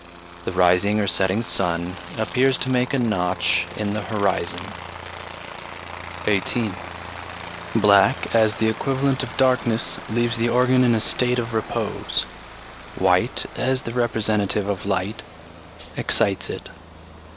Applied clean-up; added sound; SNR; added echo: none; Aircraft; 13 dB; none.